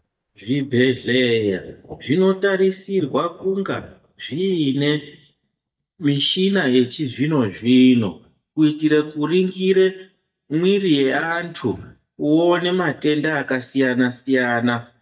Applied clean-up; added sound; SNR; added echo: neural mask model DeepFilterNet 3.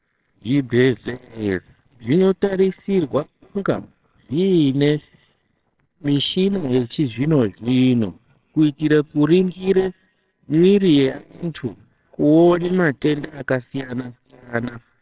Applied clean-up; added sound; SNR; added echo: neural separator model SepFormer WHAMR!.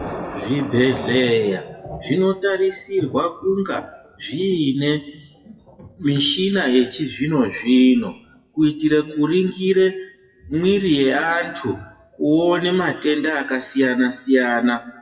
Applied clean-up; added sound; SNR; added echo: classical method WPE with log-MMSE.